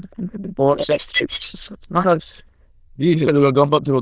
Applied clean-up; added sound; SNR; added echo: neural diffusion model UNIVERSE++.